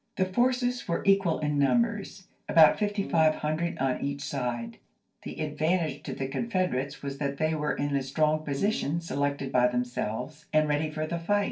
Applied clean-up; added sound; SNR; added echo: neural separator model SepFormer DNS4.